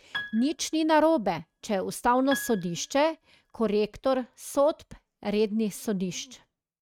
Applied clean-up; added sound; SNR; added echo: neural mask model RNNoise.